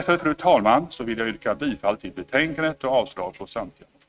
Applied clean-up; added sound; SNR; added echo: neural mask model RNNoise.